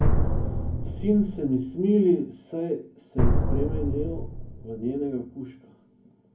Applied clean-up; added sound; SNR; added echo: none; Drum; -2 dB; reverberation time 0.3 s.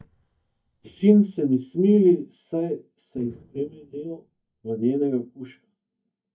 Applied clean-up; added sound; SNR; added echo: neural mask model DeepFilterNet 3.